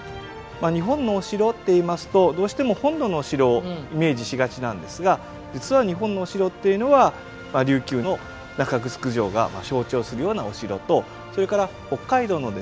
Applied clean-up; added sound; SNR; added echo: none; none; none; none.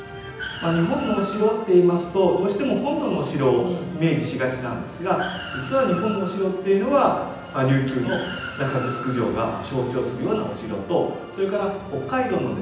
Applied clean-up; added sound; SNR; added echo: none; Car; 14 dB; reverberation time 0.9 s.